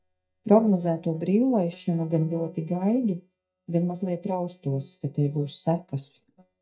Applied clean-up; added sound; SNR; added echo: neural mask model DeepFilterNet 3.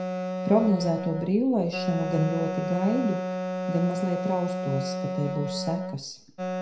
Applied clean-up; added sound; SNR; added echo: none; Wind instrument, woodwind instrument; 4 dB; reverberation time 0.5 s.